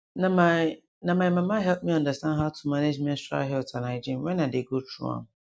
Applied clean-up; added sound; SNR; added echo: none; none; none; none.